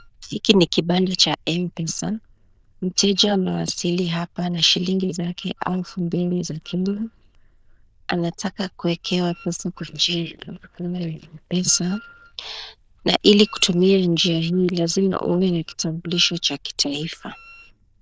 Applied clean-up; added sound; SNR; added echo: neural diffusion model UNIVERSE++.